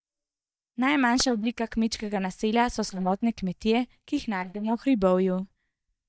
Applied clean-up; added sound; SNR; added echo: neural mask model DeepFilterNet 3.